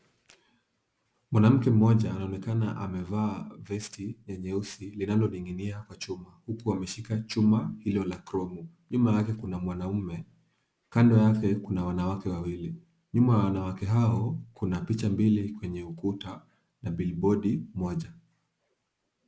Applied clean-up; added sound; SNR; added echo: none; none; none; none.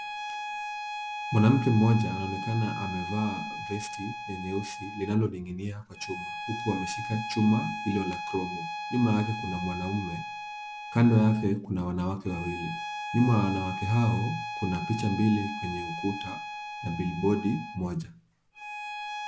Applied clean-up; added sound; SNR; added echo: none; Bowed string instrument; 8 dB; none.